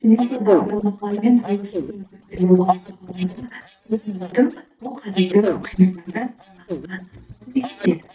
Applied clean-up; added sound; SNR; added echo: neural mask model DeepFilterNet 3.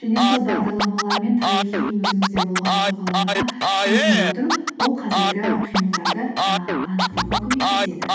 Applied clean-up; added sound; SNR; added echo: none; Scratching (performance technique); -1 dB; reverberation time 0.9 s.